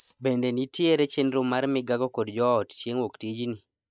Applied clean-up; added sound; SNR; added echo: neural mask model DeepFilterNet 3.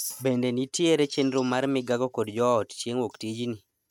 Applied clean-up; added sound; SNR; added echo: neural mask model RNNoise.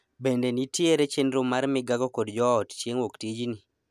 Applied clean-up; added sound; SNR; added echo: none; none; none; none.